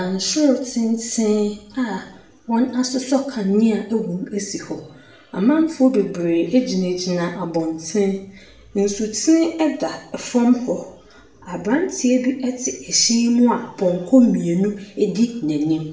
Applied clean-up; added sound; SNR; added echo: none; none; none; reverberation time 0.5 s.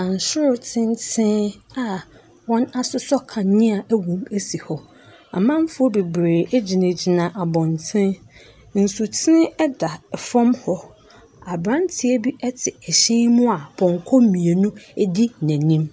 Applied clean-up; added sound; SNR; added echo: none; none; none; none.